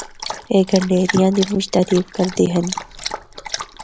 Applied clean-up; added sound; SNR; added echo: none; Dog; 11 dB; none.